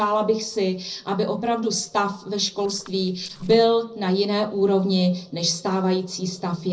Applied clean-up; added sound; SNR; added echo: neural separator model SepFormer DNS4.